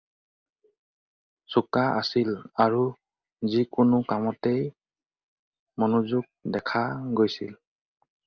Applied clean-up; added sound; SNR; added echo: none; none; none; none.